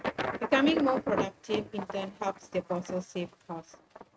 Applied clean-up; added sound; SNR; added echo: neural mask model RNNoise.